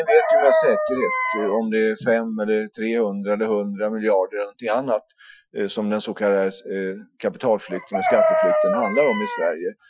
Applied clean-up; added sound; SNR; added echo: classical method Wiener filter.